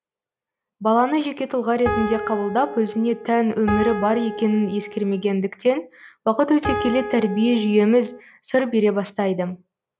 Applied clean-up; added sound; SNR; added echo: none; Piano; 7 dB; none.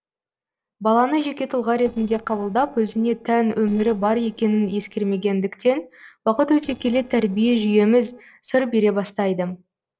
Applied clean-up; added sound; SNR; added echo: neural separator model SepFormer DNS4.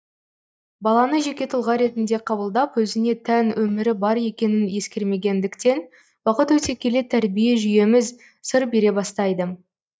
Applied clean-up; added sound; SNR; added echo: neural mask model DeepFilterNet 3.